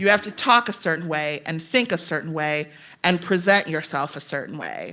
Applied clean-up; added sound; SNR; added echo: none; none; none; none.